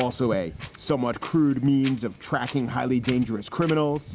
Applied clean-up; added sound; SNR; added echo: none; Wind; 16 dB; none.